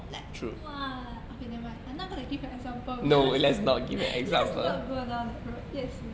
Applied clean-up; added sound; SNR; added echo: none; none; none; none.